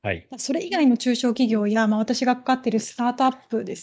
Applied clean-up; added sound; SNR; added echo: neural mask model DeepFilterNet 3.